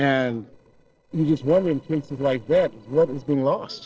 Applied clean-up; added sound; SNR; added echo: neural separator model SepFormer DNS4.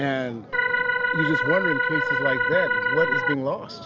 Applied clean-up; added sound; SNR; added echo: none; Organ; -4 dB; none.